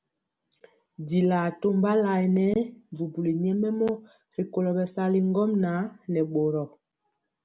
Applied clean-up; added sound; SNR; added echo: none; none; none; none.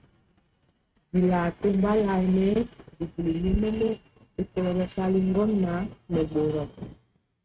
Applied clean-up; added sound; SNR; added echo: neural mask model RNNoise.